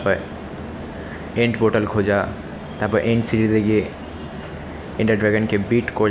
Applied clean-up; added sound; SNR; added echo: none; none; none; none.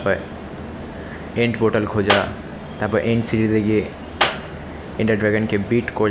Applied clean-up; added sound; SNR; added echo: none; Clapping; 5 dB; none.